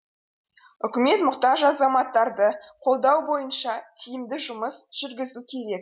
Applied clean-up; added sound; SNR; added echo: none; none; none; none.